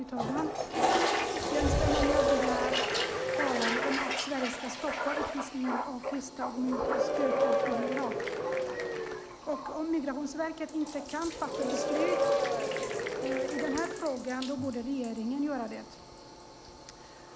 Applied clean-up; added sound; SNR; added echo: none; Applause / Crowd / Cheering + Toilet flush; -4 dB; none.